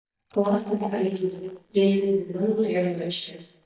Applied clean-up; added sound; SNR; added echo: neural mask model DeepFilterNet 3.